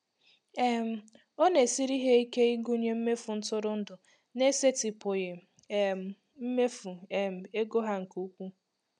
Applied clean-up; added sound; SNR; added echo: none; none; none; none.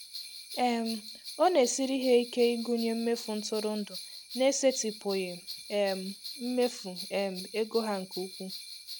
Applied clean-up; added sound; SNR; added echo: none; Bell; 13 dB; none.